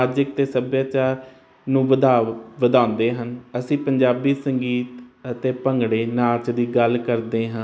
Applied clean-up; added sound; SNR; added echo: none; none; none; none.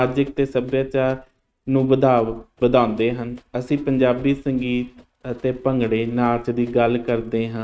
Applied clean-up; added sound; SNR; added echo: neural mask model RNNoise.